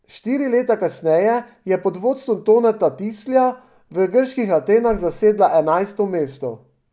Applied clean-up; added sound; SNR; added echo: none; none; none; none.